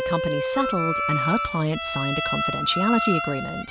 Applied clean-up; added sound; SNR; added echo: none; Bowed string instrument + Wind instrument, woodwind instrument; 0 dB; none.